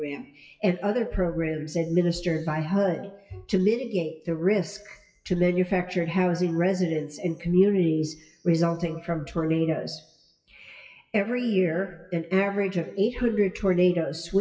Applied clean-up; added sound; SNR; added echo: classical method WPE with log-MMSE.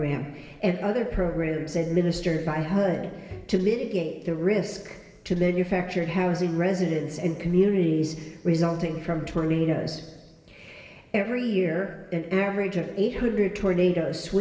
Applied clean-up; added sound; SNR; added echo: none; Bowed string instrument; 18 dB; reverberation time 1.3 s.